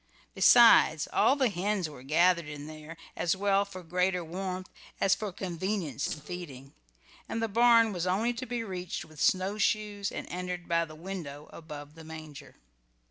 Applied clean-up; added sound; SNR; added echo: neural separator model SepFormer DNS4.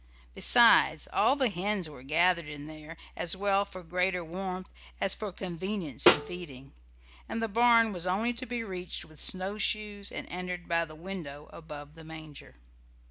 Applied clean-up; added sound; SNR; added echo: none; Snare drum; -2 dB; none.